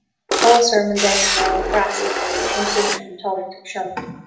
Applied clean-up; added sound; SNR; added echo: none; Camera; 0 dB; reverberation time 0.7 s.